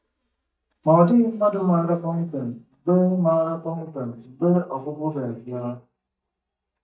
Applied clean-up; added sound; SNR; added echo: neural mask model DeepFilterNet 3.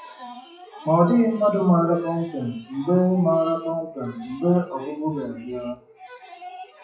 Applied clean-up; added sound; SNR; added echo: classical method WPE with log-MMSE.